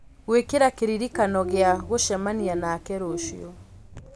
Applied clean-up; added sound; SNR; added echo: none; Bird; 11 dB; none.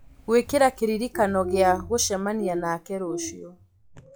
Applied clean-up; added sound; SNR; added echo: classical method log-MMSE.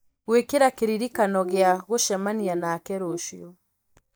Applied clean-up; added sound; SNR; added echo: neural mask model DeepFilterNet 3.